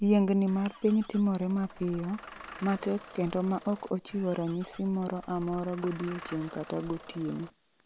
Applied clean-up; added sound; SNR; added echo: none; Engine starting / Bus; 18 dB; none.